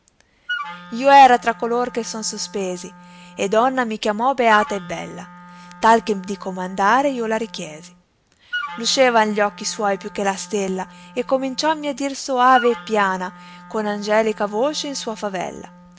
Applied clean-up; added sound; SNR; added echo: none; Wind instrument, woodwind instrument; 16 dB; none.